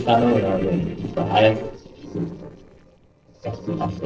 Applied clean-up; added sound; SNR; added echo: neural separator model SepFormer DNS4.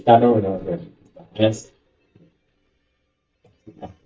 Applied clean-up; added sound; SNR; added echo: neural mask model DeepFilterNet 3.